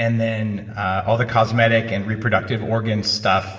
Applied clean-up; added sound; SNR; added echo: none; none; none; reverberation time 1.9 s.